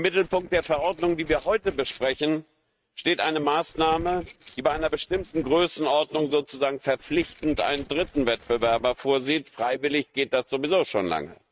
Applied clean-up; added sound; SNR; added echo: neural mask model RNNoise.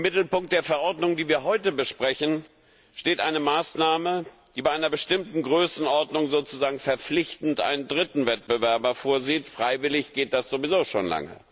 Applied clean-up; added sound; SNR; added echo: none; none; none; none.